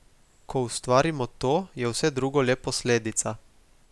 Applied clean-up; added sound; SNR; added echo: none; none; none; none.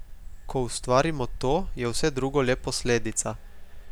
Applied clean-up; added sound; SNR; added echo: none; Engine; 7 dB; none.